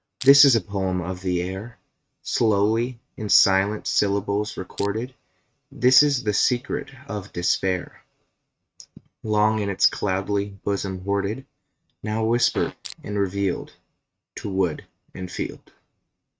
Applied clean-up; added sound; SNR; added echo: neural mask model RNNoise.